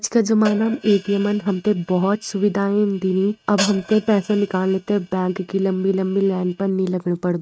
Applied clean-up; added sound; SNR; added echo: neural mask model RNNoise.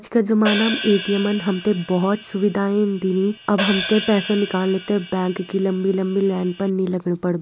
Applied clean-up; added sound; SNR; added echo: none; Hi-hat; 7 dB; none.